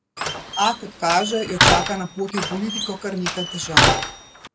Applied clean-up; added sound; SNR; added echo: none; Slam; -3 dB; none.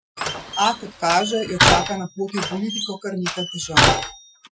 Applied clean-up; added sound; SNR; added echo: classical method Wiener filter.